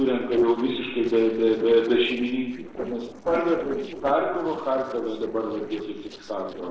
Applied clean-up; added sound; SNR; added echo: neural separator model SepFormer DNS4.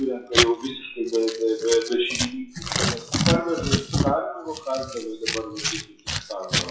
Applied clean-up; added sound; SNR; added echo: classical method WPE with log-MMSE.